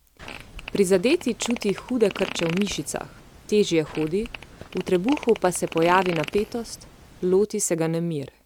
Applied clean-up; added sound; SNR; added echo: none; Fart; 13 dB; none.